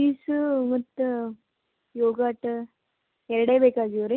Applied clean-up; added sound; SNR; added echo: none; none; none; none.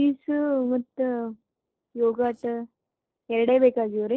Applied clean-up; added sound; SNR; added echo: neural separator model SepFormer DNS4.